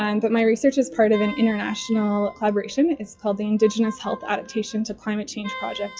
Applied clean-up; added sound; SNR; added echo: classical method WPE with log-MMSE.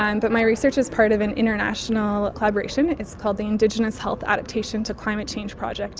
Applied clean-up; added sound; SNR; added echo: none; none; none; none.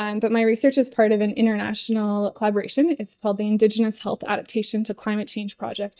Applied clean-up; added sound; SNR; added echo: neural mask model DeepFilterNet 3.